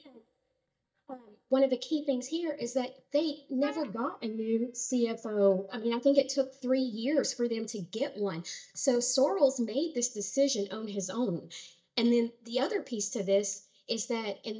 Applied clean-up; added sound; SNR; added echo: neural mask model DeepFilterNet 3.